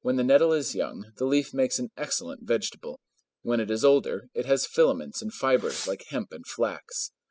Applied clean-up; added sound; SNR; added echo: classical method spectral subtraction.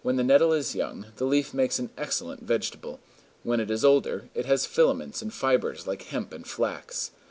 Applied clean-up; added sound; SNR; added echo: none; none; none; none.